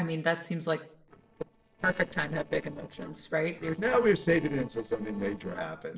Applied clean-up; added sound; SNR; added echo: neural separator model SepFormer DNS4.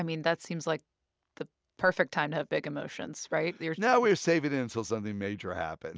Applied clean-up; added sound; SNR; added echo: none; none; none; none.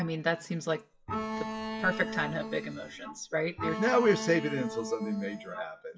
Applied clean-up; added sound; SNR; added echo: classical method WPE with log-MMSE.